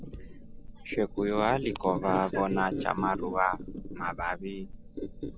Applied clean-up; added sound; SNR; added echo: none; Squeak; 6 dB; none.